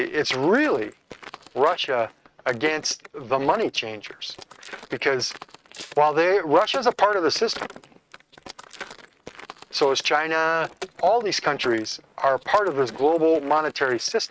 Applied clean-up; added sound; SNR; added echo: neural mask model RNNoise.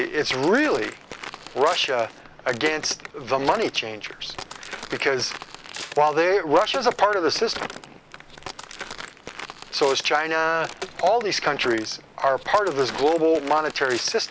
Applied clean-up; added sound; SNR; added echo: none; Walk, footsteps; 14 dB; none.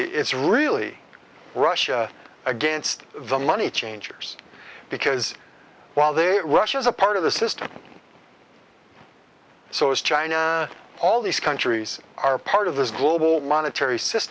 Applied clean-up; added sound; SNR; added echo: none; none; none; none.